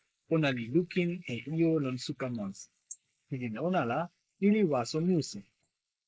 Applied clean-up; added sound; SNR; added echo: neural mask model Resemble Enhance denoiser.